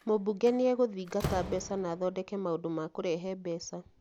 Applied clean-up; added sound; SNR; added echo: none; Slam; 13 dB; none.